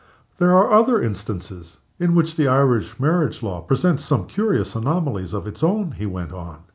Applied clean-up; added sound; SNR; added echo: none; none; none; none.